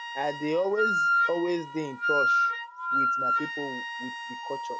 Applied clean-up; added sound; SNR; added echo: none; Wind instrument, woodwind instrument; -4 dB; none.